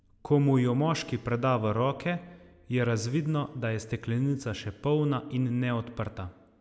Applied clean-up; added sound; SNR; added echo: none; none; none; none.